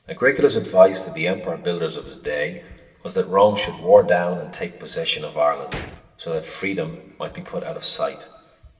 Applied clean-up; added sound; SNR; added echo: none; Gunshot, gunfire; 18 dB; reverberation time 1.2 s.